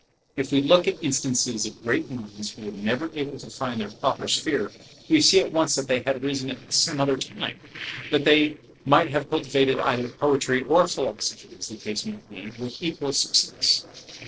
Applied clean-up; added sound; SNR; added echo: neural separator model SepFormer DNS4.